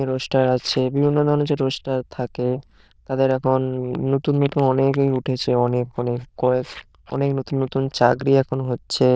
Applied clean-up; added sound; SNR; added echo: neural diffusion model UNIVERSE++.